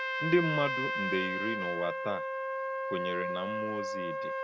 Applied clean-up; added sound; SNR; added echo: none; Trumpet; -1 dB; none.